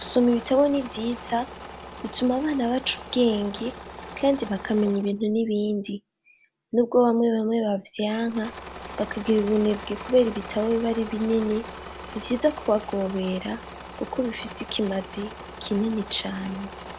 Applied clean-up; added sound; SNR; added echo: none; Engine / Mechanisms; 15 dB; none.